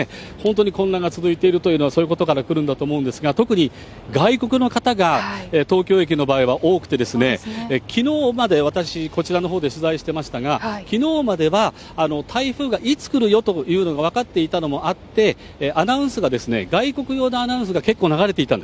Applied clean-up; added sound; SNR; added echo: none; none; none; none.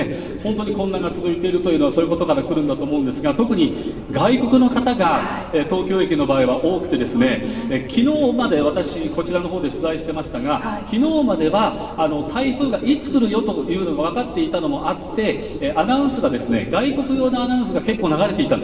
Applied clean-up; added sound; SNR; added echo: none; Squeak; 15 dB; reverberation time 2.0 s.